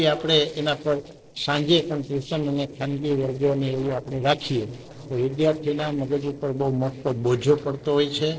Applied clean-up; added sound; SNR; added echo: neural separator model SepFormer DNS4.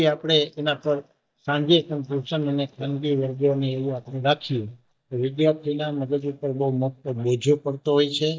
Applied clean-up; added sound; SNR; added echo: neural mask model DeepFilterNet 3.